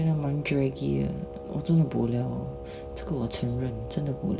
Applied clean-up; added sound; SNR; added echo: none; Wind instrument, woodwind instrument; 12 dB; reverberation time 0.7 s.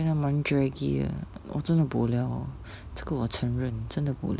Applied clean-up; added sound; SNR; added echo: none; none; none; none.